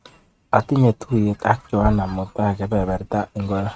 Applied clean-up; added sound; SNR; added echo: neural mask model RNNoise.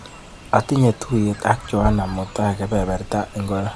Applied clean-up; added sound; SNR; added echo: none; Fowl; 12 dB; none.